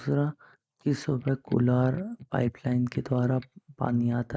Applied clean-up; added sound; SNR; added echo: neural mask model Resemble Enhance denoiser.